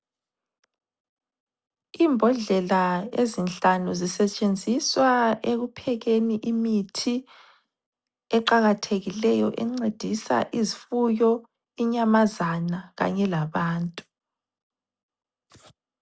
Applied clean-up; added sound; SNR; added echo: none; none; none; none.